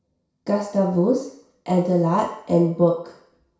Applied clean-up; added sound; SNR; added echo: none; none; none; reverberation time 0.6 s.